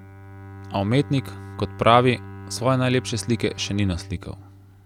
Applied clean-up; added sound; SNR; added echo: none; Bowed string instrument; 15 dB; none.